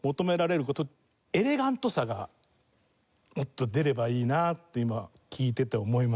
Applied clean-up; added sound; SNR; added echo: none; none; none; none.